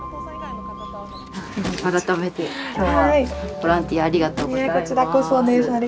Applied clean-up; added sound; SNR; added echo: none; Drawer open or close; 16 dB; none.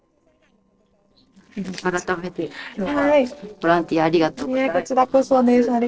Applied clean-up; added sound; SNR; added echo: neural separator model SepFormer DNS4.